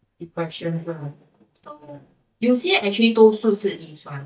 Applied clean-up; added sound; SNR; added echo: neural mask model DeepFilterNet 3.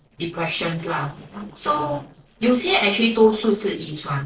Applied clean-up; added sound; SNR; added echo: neural separator model SepFormer DNS4.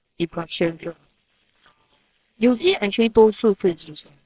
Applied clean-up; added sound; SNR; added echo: neural separator model SepFormer WHAMR!.